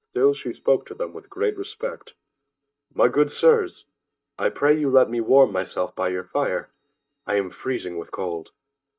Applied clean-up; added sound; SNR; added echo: neural mask model DeepFilterNet 3.